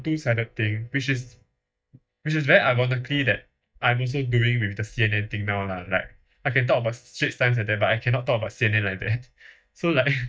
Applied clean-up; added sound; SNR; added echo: neural mask model DeepFilterNet 3.